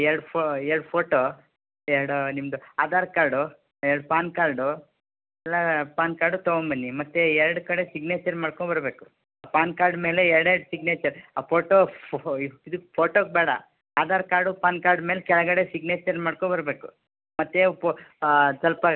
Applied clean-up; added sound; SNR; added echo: none; none; none; none.